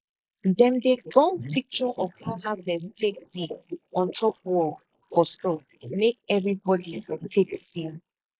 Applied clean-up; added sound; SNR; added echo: neural mask model Resemble Enhance denoiser.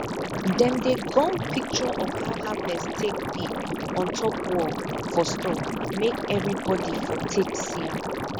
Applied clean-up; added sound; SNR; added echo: none; Liquid; 1 dB; none.